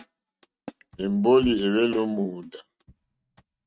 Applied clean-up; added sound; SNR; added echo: neural mask model RNNoise.